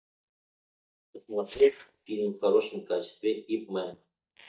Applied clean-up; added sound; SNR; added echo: neural mask model DeepFilterNet 3.